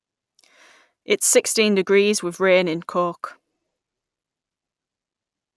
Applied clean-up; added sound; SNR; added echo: none; none; none; none.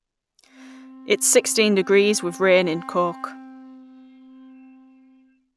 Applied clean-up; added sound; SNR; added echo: none; Wind instrument, woodwind instrument; 19 dB; none.